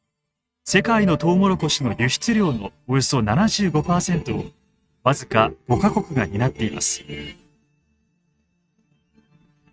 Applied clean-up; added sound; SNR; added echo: neural mask model RNNoise.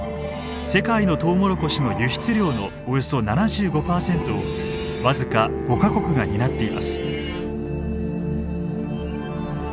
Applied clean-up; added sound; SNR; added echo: none; Wind instrument, woodwind instrument; 16 dB; none.